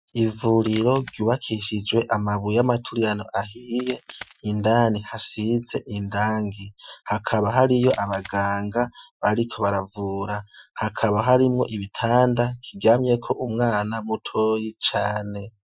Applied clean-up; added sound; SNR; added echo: classical method Wiener filter.